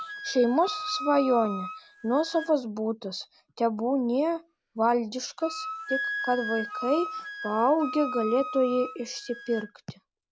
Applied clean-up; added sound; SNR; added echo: none; Wind instrument, woodwind instrument; 10 dB; none.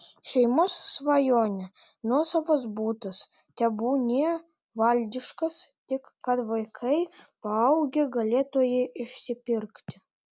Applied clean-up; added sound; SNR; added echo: none; none; none; none.